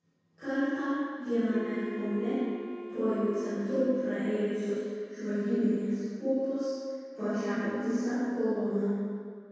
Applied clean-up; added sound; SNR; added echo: none; Wind instrument, woodwind instrument; 12 dB; reverberation time 2.0 s.